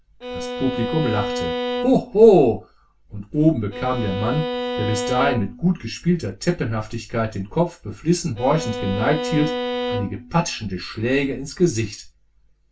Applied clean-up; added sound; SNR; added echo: none; Bowed string instrument; 6 dB; reverberation time 0.2 s.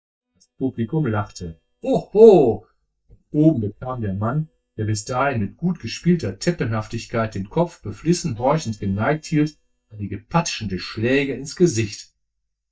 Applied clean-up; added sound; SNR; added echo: neural mask model DeepFilterNet 3.